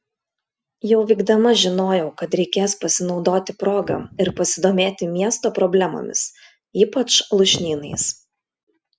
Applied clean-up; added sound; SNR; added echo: none; Wind; 14 dB; none.